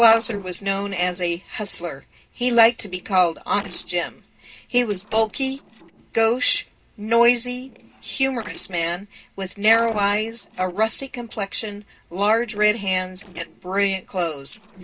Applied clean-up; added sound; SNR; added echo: neural separator model SepFormer DNS4.